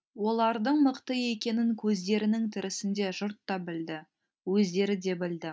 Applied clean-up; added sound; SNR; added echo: none; none; none; none.